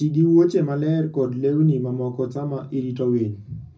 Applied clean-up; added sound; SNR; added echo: none; none; none; reverberation time 0.4 s.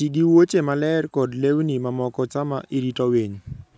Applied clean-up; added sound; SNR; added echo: none; none; none; none.